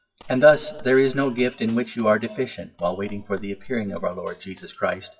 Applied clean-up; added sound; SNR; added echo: classical method WPE with log-MMSE.